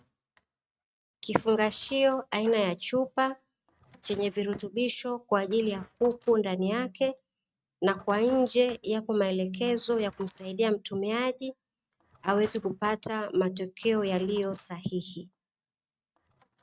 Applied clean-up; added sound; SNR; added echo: neural mask model RNNoise.